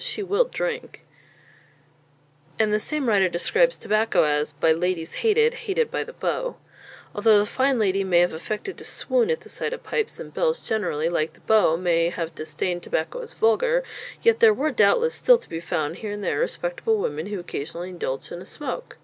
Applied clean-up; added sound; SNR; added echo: none; none; none; none.